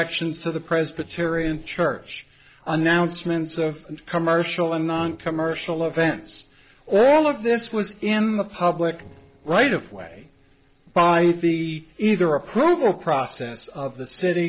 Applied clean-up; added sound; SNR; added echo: neural separator model SepFormer DNS4.